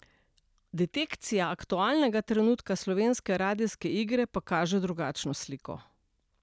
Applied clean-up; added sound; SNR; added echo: none; none; none; none.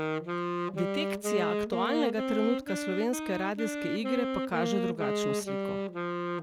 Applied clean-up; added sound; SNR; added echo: none; Wind instrument, woodwind instrument; -1 dB; none.